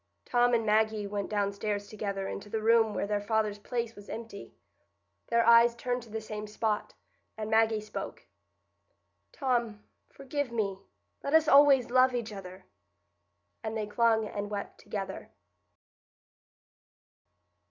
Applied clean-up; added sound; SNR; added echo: none; none; none; none.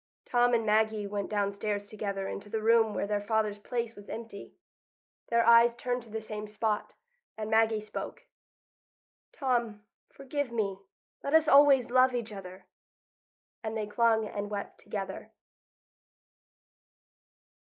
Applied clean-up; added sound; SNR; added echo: neural mask model Resemble Enhance denoiser.